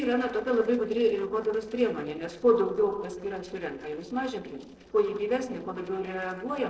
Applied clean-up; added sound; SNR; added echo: neural separator model SepFormer DNS4.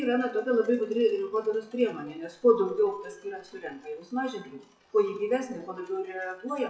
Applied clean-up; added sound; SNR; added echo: classical method WPE with log-MMSE.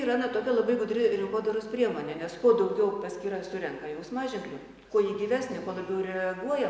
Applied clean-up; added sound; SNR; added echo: none; none; none; none.